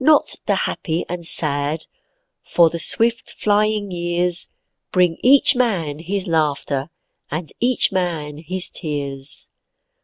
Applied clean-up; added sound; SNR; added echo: none; none; none; none.